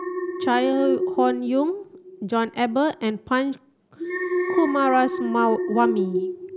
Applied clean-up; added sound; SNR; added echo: none; Alarm; 4 dB; none.